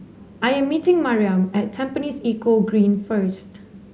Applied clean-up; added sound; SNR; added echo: none; none; none; none.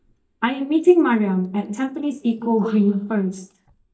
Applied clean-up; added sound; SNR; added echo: neural mask model DeepFilterNet 3.